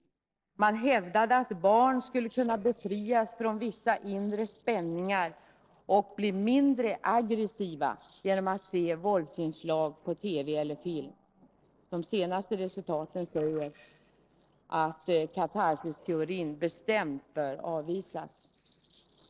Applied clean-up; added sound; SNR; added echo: neural separator model SepFormer DNS4.